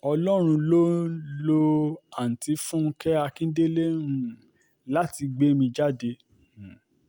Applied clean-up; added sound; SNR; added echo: none; none; none; none.